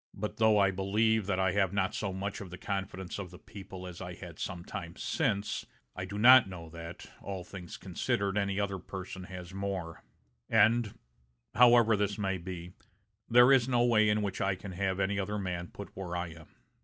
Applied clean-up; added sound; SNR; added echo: none; none; none; none.